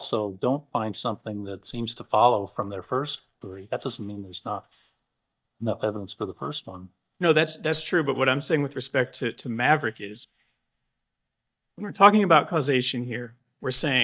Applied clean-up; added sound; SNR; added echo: neural mask model DeepFilterNet 3.